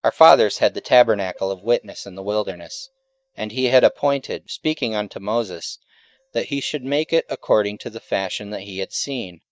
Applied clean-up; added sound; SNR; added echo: neural mask model DeepFilterNet 3.